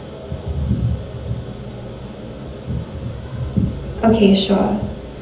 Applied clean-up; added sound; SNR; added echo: none; none; none; reverberation time 0.7 s.